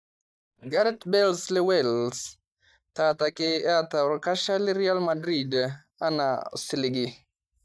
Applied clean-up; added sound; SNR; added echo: neural mask model DeepFilterNet 3.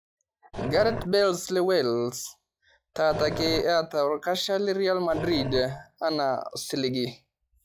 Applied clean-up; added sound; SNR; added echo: classical method log-MMSE.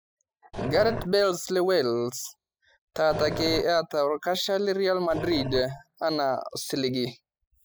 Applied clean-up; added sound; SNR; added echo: classical method spectral subtraction.